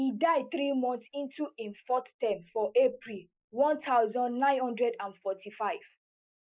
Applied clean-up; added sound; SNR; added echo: neural mask model Resemble Enhance denoiser.